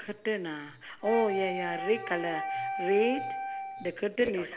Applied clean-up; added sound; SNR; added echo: none; Wind instrument, woodwind instrument; 5 dB; reverberation time 0.5 s.